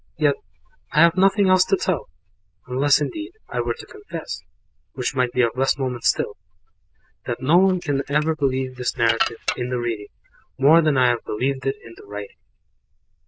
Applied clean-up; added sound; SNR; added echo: neural diffusion model UNIVERSE++.